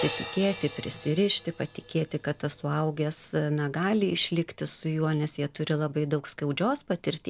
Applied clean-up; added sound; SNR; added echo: none; Crash cymbal; 8 dB; none.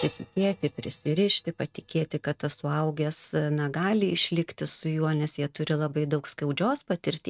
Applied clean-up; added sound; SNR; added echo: neural mask model RNNoise.